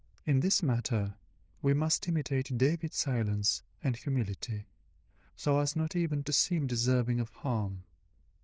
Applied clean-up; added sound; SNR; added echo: neural diffusion model UNIVERSE++.